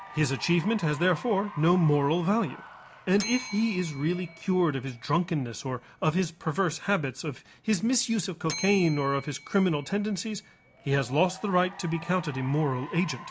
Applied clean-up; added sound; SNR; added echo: none; Applause / Cheering + Bell; 17 dB; none.